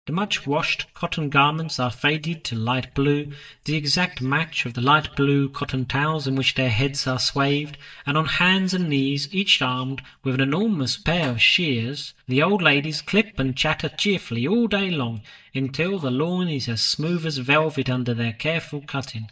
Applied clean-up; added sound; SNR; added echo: neural mask model DeepFilterNet 3.